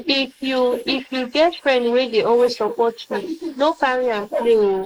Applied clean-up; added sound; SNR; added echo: neural mask model Resemble Enhance denoiser.